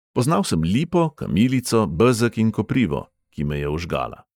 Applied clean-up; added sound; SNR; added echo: neural mask model DeepFilterNet 3.